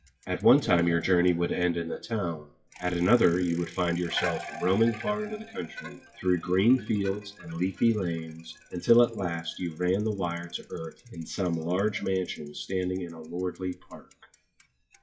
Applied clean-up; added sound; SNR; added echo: classical method WPE with log-MMSE.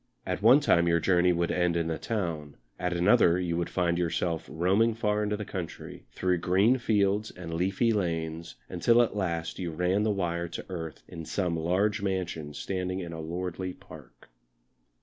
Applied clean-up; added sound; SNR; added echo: none; none; none; none.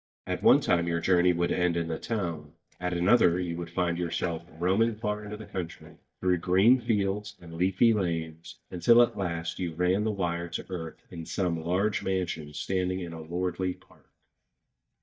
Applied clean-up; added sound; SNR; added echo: neural mask model DeepFilterNet 3.